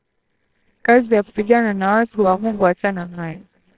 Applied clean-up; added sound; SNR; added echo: neural separator model SepFormer WHAMR!.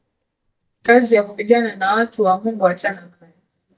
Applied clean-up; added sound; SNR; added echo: neural mask model DeepFilterNet 3.